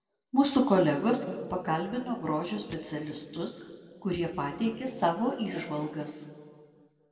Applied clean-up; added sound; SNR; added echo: neural separator model SepFormer DNS4.